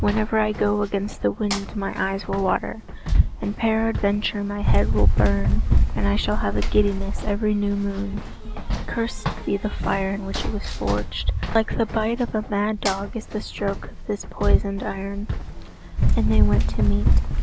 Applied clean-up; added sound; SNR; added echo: none; Run; -3 dB; none.